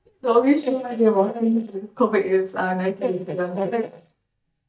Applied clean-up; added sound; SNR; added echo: neural mask model DeepFilterNet 3.